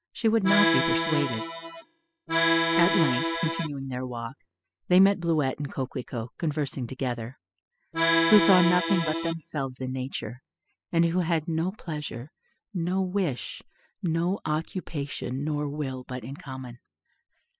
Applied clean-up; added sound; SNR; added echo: classical method spectral subtraction.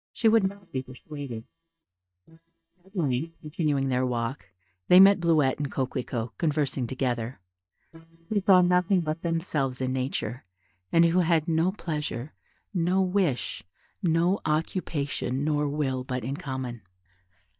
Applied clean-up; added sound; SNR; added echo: neural mask model DeepFilterNet 3.